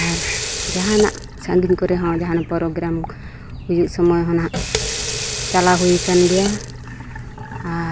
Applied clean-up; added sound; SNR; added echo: none; Sink (filling or washing) / Water tap, faucet; 8 dB; none.